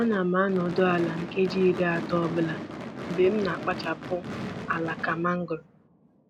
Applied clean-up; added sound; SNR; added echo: none; Gunshot, gunfire / Fireworks; 10 dB; none.